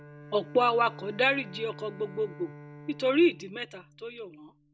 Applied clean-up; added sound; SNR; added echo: none; Bowed string instrument; 18 dB; none.